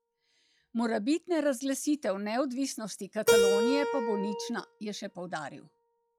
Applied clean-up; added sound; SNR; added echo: classical method log-MMSE.